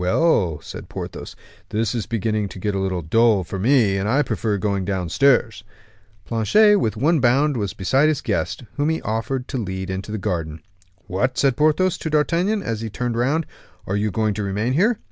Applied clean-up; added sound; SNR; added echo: none; none; none; none.